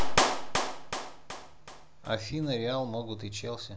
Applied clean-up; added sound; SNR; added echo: none; Clapping; 3 dB; none.